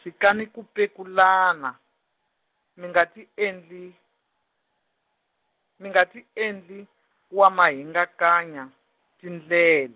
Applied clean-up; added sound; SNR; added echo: none; none; none; none.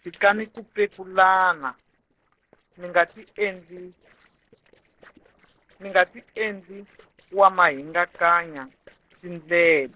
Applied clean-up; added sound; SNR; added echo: neural separator model SepFormer DNS4.